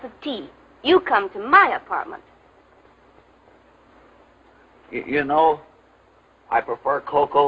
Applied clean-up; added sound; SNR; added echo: none; none; none; none.